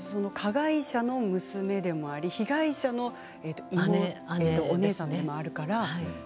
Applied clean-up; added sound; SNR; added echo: none; none; none; none.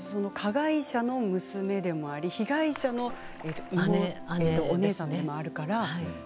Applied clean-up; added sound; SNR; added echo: none; Splash, splatter; 11 dB; none.